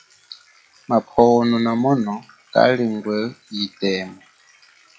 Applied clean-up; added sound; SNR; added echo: classical method log-MMSE.